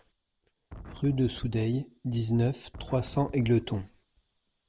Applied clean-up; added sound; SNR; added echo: none; Wind; 14 dB; none.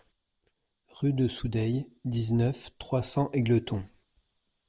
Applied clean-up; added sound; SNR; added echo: none; none; none; none.